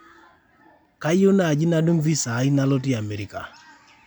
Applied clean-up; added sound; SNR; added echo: none; none; none; none.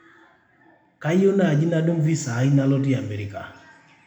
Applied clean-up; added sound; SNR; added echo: none; none; none; reverberation time 0.9 s.